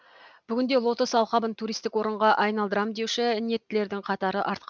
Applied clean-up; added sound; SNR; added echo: none; none; none; none.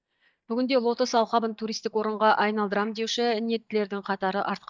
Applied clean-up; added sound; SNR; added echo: neural mask model DeepFilterNet 3.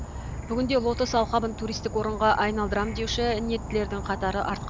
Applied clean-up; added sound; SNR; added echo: none; Insect / Frog; 8 dB; none.